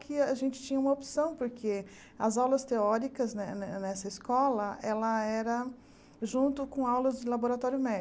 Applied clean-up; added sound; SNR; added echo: none; none; none; none.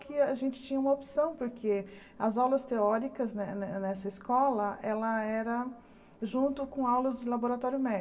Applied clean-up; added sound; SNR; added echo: none; none; none; reverberation time 1.9 s.